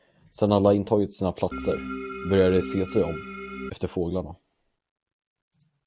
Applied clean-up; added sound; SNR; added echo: none; Organ; 8 dB; none.